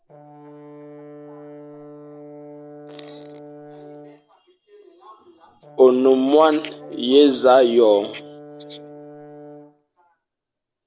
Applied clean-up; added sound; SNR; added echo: none; Brass instrument; 20 dB; none.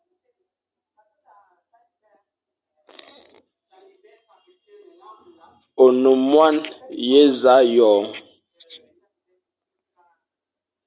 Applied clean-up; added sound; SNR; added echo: none; none; none; none.